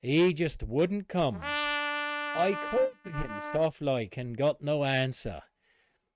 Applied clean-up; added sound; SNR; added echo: neural mask model RNNoise.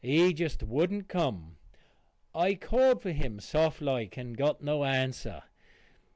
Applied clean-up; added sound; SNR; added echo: none; none; none; none.